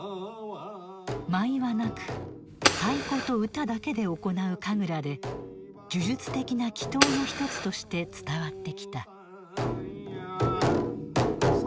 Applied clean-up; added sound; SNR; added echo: none; Fire; 2 dB; none.